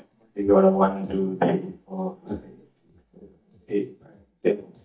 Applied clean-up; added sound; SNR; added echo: neural mask model DeepFilterNet 3.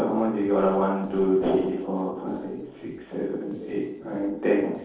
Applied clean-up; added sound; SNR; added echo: neural separator model SepFormer DNS4.